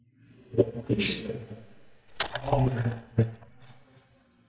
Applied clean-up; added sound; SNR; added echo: neural mask model DeepFilterNet 3.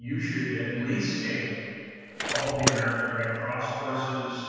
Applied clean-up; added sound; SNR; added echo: none; Bicycle; 4 dB; reverberation time 2.1 s.